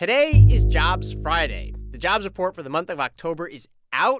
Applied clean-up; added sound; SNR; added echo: none; Bowed string instrument; -4 dB; none.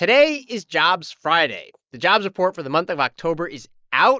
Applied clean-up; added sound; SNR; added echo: neural mask model Resemble Enhance denoiser.